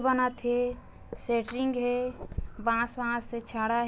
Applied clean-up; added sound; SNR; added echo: none; Fire; 14 dB; none.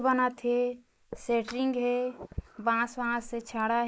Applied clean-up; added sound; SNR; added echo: neural mask model Resemble Enhance denoiser.